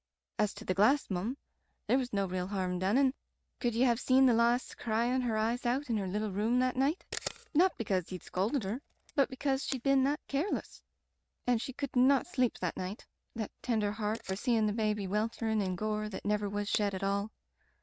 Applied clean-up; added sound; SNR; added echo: neural mask model RNNoise.